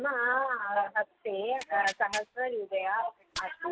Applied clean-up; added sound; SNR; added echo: none; Tearing; 14 dB; none.